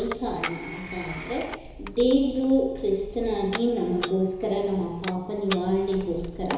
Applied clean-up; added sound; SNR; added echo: none; Telephone; 12 dB; reverberation time 1.0 s.